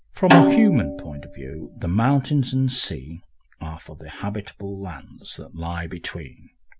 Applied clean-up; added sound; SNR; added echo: none; Snare drum; -2 dB; none.